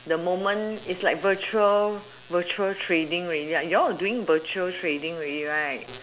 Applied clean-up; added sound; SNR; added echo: none; none; none; none.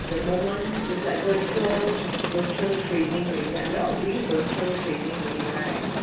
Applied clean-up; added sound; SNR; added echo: none; Crowd; 2 dB; reverberation time 0.6 s.